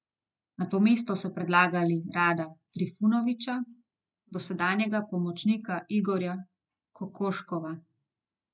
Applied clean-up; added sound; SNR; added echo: none; none; none; none.